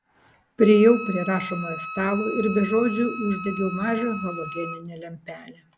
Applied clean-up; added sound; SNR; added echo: none; Wind instrument, woodwind instrument; 12 dB; none.